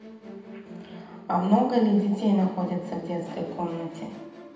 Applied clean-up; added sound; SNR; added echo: none; Musical instrument; 15 dB; reverberation time 0.8 s.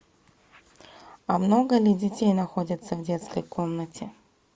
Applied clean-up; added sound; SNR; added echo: none; none; none; none.